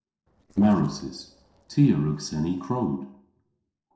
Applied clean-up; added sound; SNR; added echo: neural separator model SepFormer DNS4.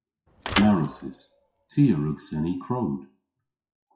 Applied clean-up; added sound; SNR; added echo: classical method WPE with log-MMSE.